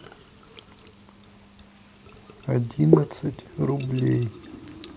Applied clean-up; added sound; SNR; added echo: none; Trickle, dribble / Sink (filling or washing); 4 dB; none.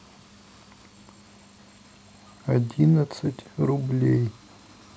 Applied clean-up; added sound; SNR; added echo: none; none; none; none.